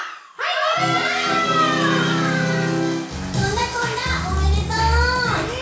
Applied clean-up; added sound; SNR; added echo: none; Wind instrument, woodwind instrument; 15 dB; reverberation time 0.6 s.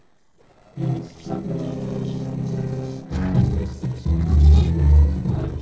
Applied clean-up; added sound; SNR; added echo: neural separator model SepFormer DNS4.